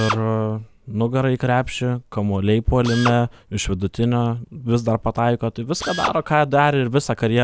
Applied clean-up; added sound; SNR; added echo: none; Drill; 14 dB; none.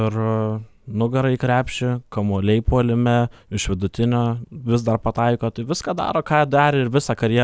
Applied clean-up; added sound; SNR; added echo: none; none; none; none.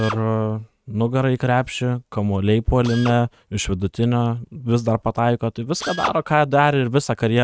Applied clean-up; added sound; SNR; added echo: neural mask model RNNoise.